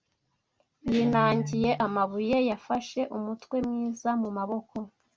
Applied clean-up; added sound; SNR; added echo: none; Guitar; 13 dB; none.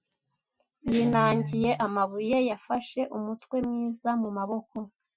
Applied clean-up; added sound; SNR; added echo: classical method Wiener filter.